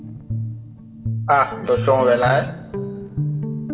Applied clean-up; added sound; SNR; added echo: none; Guitar; 5 dB; reverberation time 1.4 s.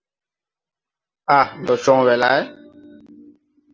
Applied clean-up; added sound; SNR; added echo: none; none; none; none.